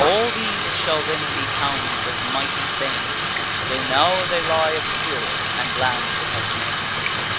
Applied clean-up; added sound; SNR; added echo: none; Bathtub (filling or washing); -4 dB; none.